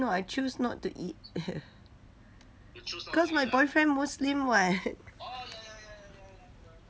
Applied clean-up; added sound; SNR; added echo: none; none; none; none.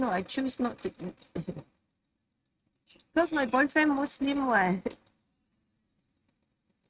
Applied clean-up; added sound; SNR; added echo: neural mask model RNNoise.